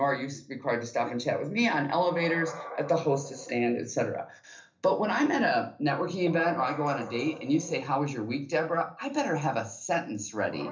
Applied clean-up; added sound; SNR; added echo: none; Animal; 17 dB; reverberation time 0.3 s.